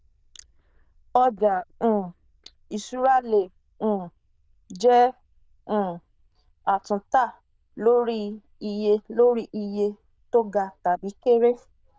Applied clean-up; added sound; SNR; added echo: neural diffusion model UNIVERSE++.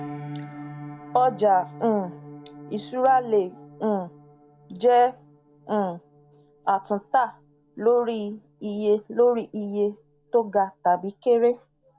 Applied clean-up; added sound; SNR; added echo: none; Piano; 19 dB; none.